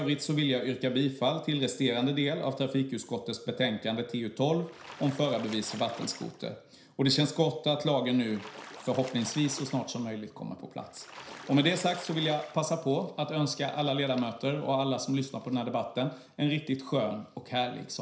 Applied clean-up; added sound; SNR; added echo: none; Splash, splatter; 17 dB; reverberation time 0.5 s.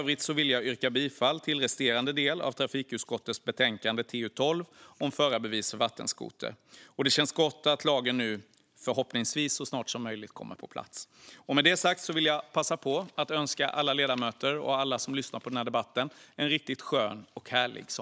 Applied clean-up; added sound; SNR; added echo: none; none; none; none.